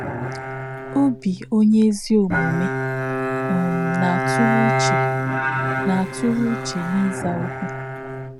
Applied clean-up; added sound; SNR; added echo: none; Bowed string instrument; 2 dB; none.